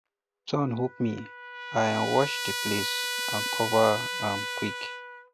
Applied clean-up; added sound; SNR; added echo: none; Trumpet; 5 dB; none.